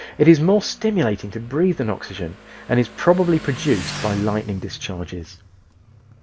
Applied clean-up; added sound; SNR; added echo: none; Motorcycle; 17 dB; none.